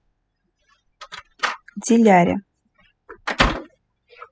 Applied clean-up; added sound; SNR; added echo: classical method spectral subtraction.